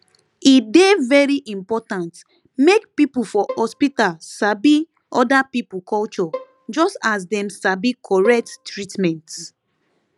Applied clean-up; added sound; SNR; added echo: none; Bowed string instrument; 19 dB; none.